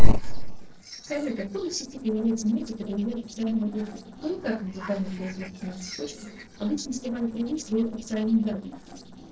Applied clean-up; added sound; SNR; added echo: neural separator model SepFormer DNS4.